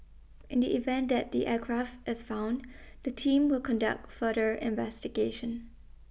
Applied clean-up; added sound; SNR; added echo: none; none; none; none.